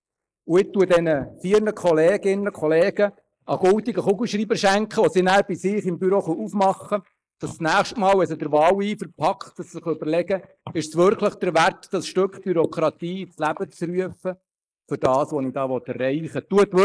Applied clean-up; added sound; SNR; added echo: neural mask model Resemble Enhance denoiser.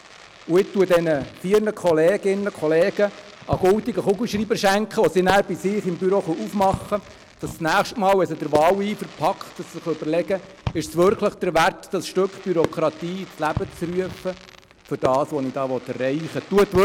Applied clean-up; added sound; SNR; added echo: none; Fireworks; 15 dB; none.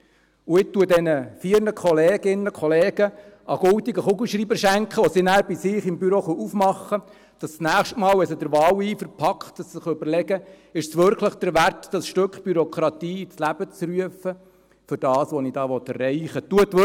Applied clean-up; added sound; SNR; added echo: none; none; none; none.